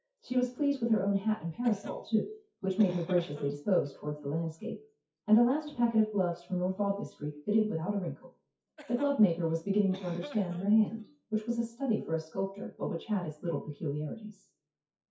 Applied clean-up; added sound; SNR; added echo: classical method WPE with log-MMSE.